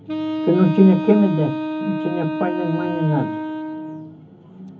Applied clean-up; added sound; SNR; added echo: none; Wind instrument, woodwind instrument; 6 dB; reverberation time 0.3 s.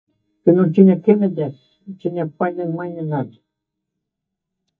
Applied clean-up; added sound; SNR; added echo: neural mask model DeepFilterNet 3.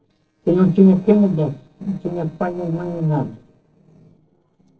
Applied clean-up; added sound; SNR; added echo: neural separator model SepFormer DNS4.